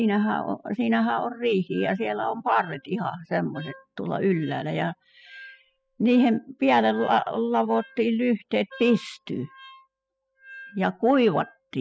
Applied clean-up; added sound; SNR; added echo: classical method spectral subtraction.